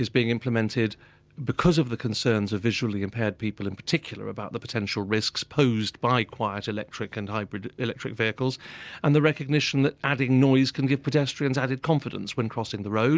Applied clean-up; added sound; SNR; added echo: none; none; none; none.